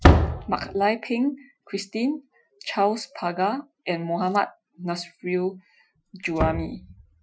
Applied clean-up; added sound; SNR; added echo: classical method Wiener filter.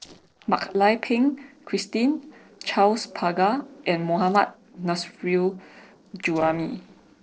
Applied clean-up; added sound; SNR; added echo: neural separator model SepFormer DNS4.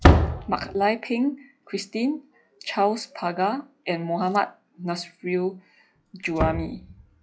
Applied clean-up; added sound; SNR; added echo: classical method log-MMSE.